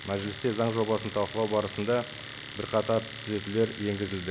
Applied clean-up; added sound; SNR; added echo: none; Domestic sounds, home sounds; 10 dB; none.